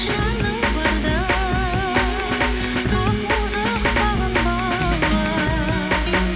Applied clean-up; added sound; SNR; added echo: none; Drum kit; -1 dB; none.